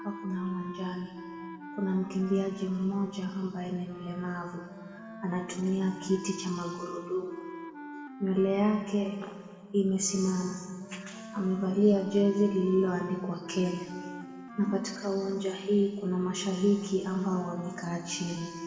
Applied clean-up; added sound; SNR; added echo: none; Wind instrument, woodwind instrument; 14 dB; reverberation time 1.9 s.